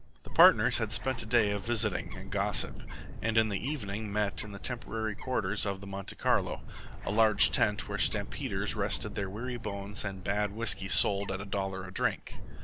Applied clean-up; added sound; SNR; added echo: none; Bird; 4 dB; none.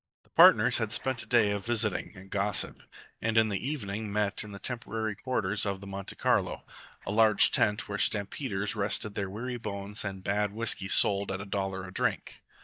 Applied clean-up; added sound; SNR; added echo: neural mask model DeepFilterNet 3.